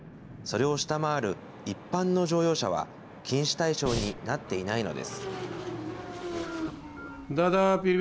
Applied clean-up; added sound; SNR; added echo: none; Breathing + Motorcycle / Engine; 8 dB; none.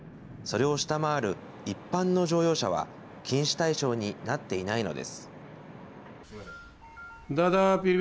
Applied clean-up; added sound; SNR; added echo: none; none; none; none.